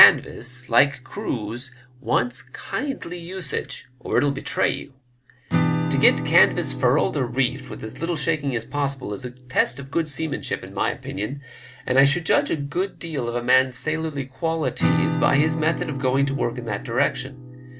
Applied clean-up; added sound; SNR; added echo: none; Acoustic guitar / Strum; 7 dB; none.